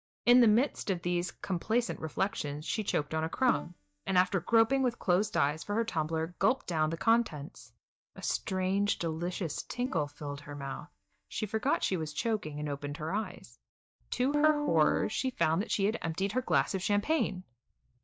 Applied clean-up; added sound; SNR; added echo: neural mask model DeepFilterNet 3.